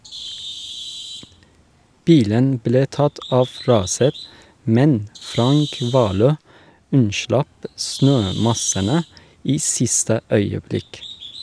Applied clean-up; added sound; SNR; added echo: none; Bird; 17 dB; none.